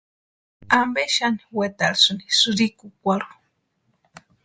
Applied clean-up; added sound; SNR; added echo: none; none; none; none.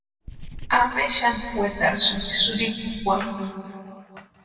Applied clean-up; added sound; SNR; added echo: none; Writing; 16 dB; reverberation time 2.1 s.